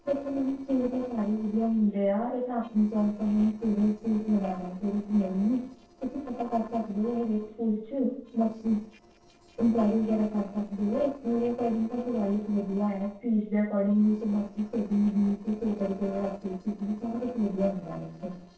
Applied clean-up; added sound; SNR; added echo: neural separator model SepFormer DNS4.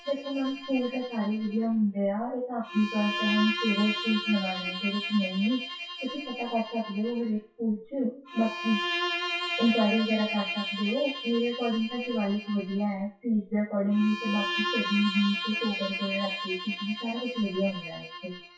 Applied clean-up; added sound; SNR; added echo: classical method WPE with log-MMSE.